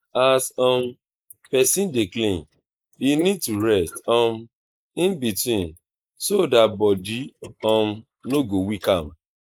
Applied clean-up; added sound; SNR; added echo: neural mask model Resemble Enhance denoiser.